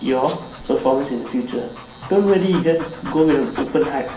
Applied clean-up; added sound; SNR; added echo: none; Dog; 17 dB; reverberation time 0.6 s.